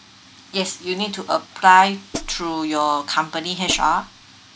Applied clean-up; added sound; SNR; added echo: none; Hi-hat; 11 dB; none.